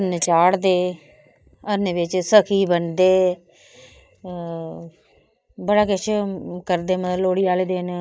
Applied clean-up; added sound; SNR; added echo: neural mask model DeepFilterNet 3.